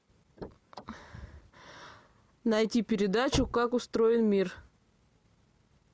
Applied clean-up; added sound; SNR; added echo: none; Slam / Car; 12 dB; none.